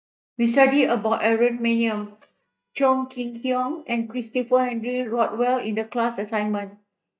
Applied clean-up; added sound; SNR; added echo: neural mask model DeepFilterNet 3.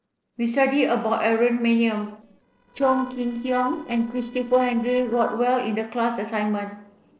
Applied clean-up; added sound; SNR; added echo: neural separator model SepFormer DNS4.